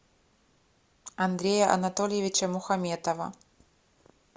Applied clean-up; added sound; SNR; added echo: none; none; none; none.